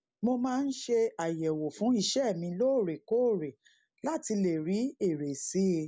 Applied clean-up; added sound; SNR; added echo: none; none; none; none.